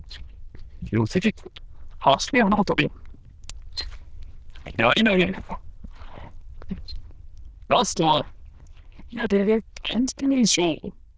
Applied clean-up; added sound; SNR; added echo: neural diffusion model UNIVERSE++.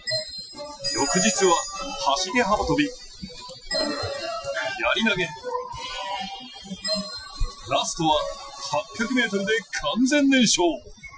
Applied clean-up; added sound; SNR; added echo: classical method Wiener filter.